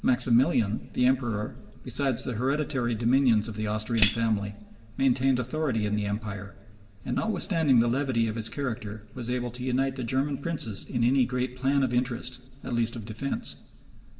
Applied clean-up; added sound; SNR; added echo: none; Tambourine; 3 dB; reverberation time 2.3 s.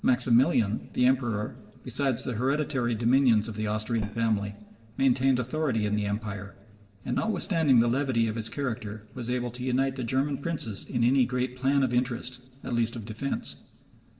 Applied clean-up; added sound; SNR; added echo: neural separator model SepFormer DNS4.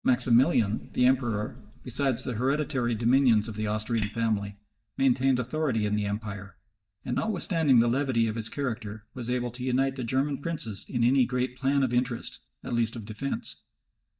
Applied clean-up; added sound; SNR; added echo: neural mask model DeepFilterNet 3.